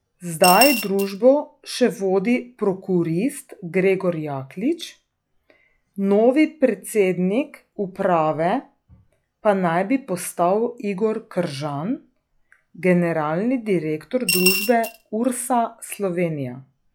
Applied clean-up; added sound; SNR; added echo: classical method log-MMSE.